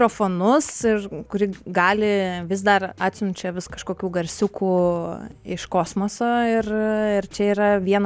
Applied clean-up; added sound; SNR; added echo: none; none; none; none.